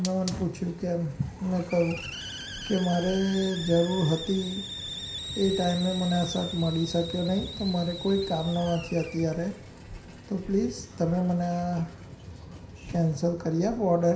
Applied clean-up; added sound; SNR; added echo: none; Hiss; 12 dB; reverberation time 0.5 s.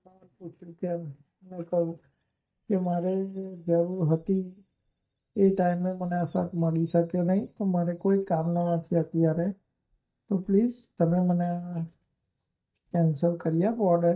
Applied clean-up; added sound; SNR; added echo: neural mask model DeepFilterNet 3.